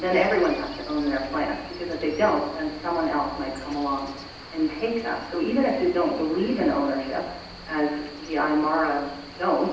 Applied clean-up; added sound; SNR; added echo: none; Cricket; 15 dB; reverberation time 0.9 s.